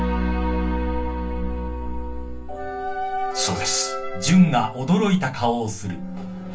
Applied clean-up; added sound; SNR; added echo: none; none; none; reverberation time 0.3 s.